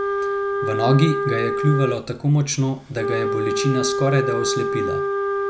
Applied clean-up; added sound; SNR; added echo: none; Wind instrument, woodwind instrument; 1 dB; none.